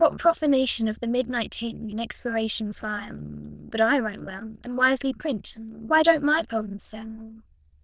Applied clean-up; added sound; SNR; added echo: neural diffusion model UNIVERSE++.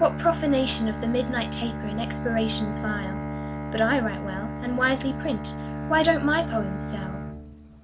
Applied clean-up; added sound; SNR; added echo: none; Bowed string instrument; 5 dB; none.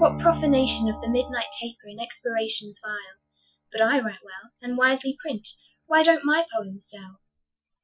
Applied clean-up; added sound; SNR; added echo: classical method Wiener filter.